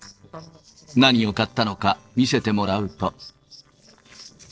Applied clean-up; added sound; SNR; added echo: neural separator model SepFormer DNS4.